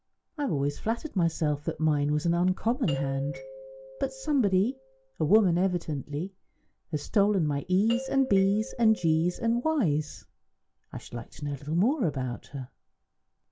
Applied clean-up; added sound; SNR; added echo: none; Doorbell; 14 dB; none.